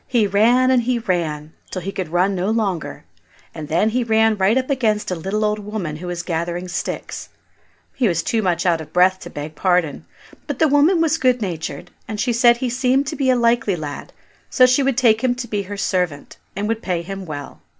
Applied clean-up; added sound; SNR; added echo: none; none; none; none.